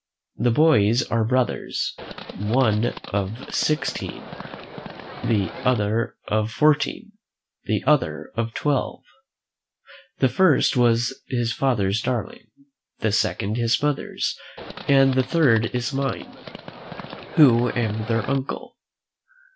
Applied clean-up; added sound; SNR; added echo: none; Livestock, farm animals, working animals; 13 dB; none.